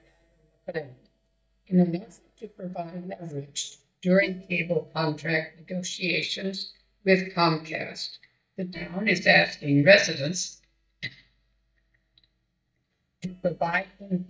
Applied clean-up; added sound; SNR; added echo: neural mask model DeepFilterNet 3.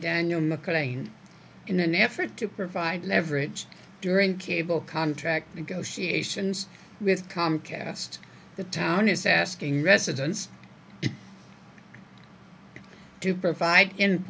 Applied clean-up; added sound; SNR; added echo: none; none; none; none.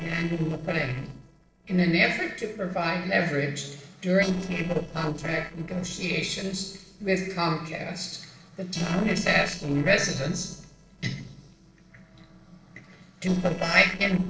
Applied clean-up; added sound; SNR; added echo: neural separator model SepFormer DNS4.